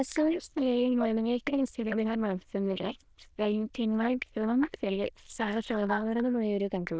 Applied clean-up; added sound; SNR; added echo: neural diffusion model UNIVERSE++.